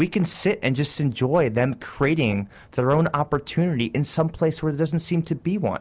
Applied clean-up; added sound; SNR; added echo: none; none; none; none.